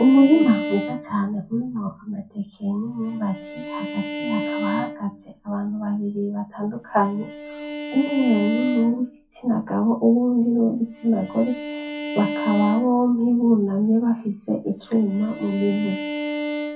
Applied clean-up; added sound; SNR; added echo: none; Bowed string instrument; 10 dB; reverberation time 0.3 s.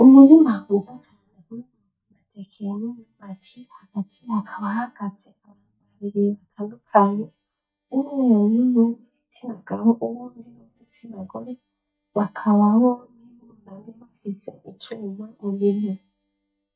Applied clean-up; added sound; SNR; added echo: neural mask model DeepFilterNet 3.